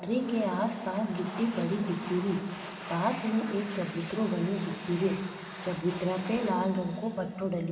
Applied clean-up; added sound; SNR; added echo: none; Domestic sounds, home sounds; 13 dB; reverberation time 2.2 s.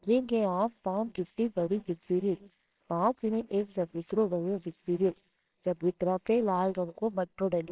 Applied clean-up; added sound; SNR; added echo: neural separator model SepFormer WHAMR!.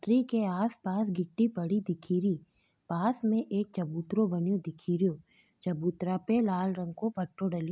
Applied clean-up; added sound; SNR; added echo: none; none; none; none.